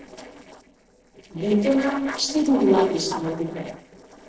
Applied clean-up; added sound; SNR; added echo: neural separator model SepFormer DNS4.